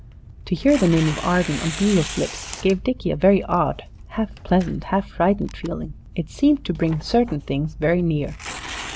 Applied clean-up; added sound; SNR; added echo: none; Tearing; 15 dB; none.